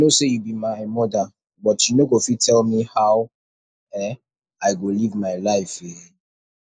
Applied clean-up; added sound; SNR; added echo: neural mask model Resemble Enhance denoiser.